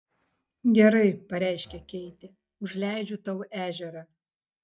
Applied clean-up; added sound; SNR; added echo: neural mask model DeepFilterNet 3.